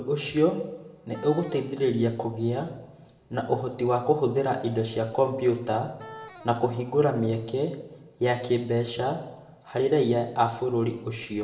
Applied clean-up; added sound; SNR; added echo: none; Wind instrument, woodwind instrument; 19 dB; reverberation time 0.8 s.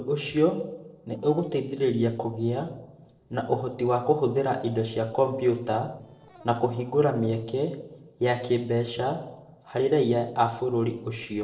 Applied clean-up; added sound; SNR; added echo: neural separator model SepFormer DNS4.